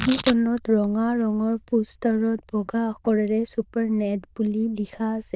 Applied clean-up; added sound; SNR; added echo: neural diffusion model UNIVERSE++.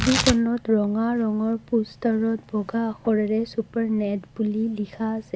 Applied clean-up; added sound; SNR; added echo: none; Tearing; 11 dB; none.